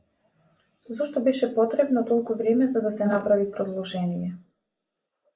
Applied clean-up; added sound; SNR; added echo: neural mask model Resemble Enhance denoiser.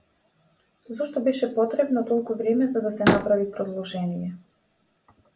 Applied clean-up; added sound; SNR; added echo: none; Slam; 4 dB; none.